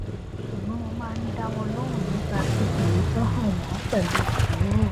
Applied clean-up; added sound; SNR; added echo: none; Engine starting / Motorcycle; -5 dB; none.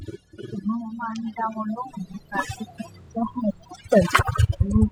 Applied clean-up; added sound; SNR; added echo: classical method spectral subtraction.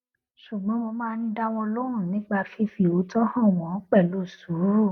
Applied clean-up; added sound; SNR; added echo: none; none; none; none.